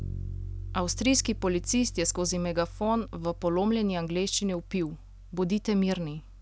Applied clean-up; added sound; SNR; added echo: none; Bass guitar; 11 dB; none.